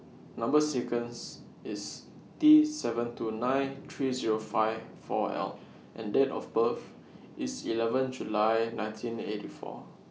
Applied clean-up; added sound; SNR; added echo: none; none; none; none.